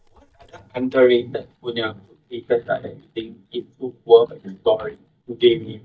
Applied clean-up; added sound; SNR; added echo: neural mask model DeepFilterNet 3.